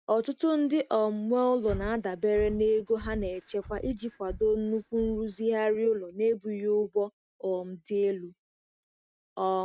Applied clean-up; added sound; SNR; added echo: neural mask model RNNoise.